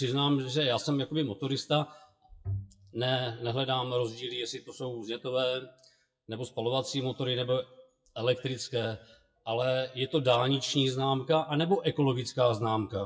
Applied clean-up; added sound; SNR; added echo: classical method WPE with log-MMSE.